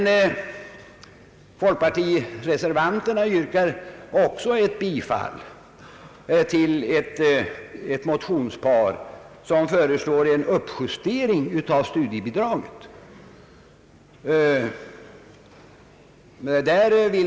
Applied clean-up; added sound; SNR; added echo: none; none; none; none.